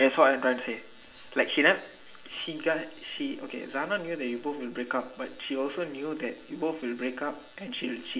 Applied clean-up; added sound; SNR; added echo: none; none; none; reverberation time 0.5 s.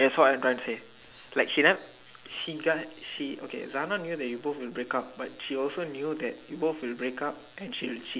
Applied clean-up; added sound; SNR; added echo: none; none; none; none.